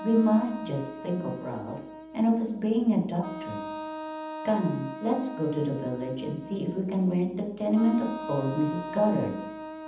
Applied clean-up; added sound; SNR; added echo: none; Wind instrument, woodwind instrument; 11 dB; reverberation time 0.8 s.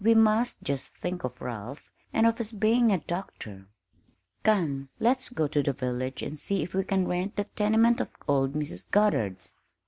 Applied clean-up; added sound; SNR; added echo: none; none; none; none.